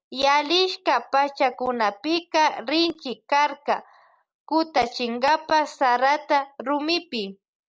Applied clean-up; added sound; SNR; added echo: none; none; none; none.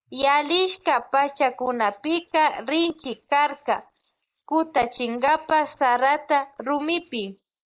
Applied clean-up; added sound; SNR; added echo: neural mask model Resemble Enhance denoiser.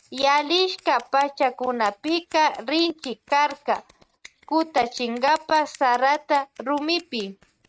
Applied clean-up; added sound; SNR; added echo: neural mask model RNNoise.